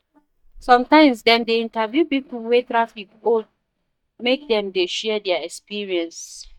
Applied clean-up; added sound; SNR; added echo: neural mask model DeepFilterNet 3.